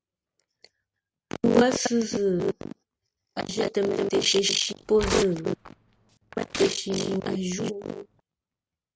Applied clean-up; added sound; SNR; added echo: none; Tearing; 11 dB; none.